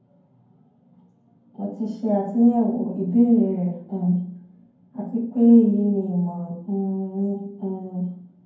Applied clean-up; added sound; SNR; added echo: none; none; none; reverberation time 0.9 s.